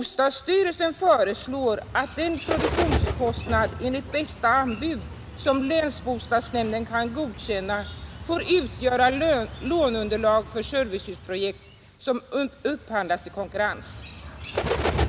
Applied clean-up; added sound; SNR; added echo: none; Bird; 8 dB; none.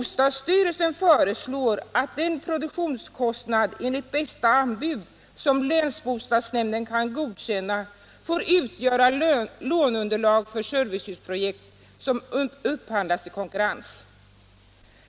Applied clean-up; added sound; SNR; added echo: none; none; none; none.